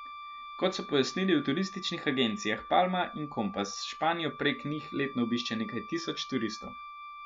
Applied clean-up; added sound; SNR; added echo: none; Wind instrument, woodwind instrument; 13 dB; none.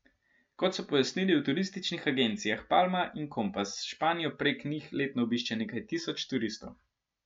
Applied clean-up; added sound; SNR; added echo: none; none; none; none.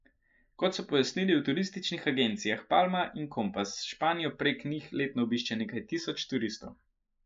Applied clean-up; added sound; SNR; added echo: neural mask model Resemble Enhance denoiser.